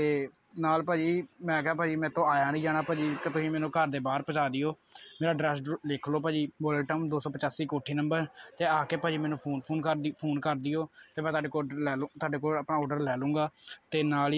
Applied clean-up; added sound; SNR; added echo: none; none; none; none.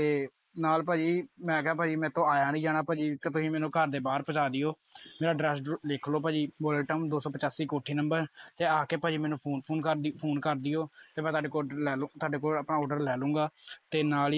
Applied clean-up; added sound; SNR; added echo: neural mask model Resemble Enhance denoiser.